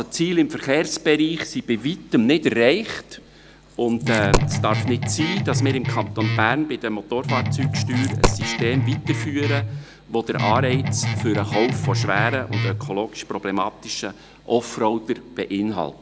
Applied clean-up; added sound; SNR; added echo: none; Coin (dropping) + Guitar; 0 dB; none.